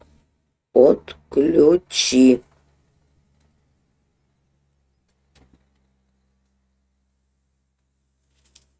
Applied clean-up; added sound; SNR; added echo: neural mask model RNNoise.